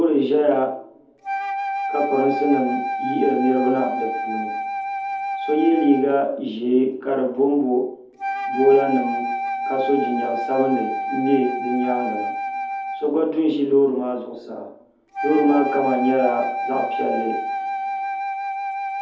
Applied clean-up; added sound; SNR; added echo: none; Wind instrument, woodwind instrument; 5 dB; reverberation time 0.6 s.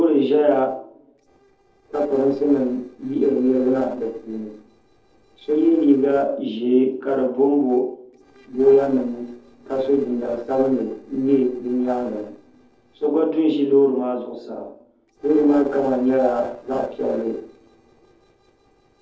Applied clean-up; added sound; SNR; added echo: neural separator model SepFormer DNS4.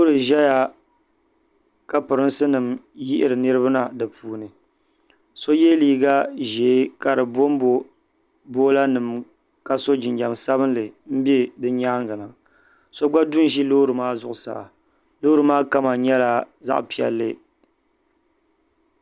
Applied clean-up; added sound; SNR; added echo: none; none; none; none.